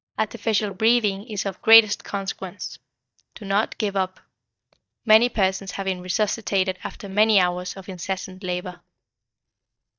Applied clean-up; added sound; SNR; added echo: neural mask model DeepFilterNet 3.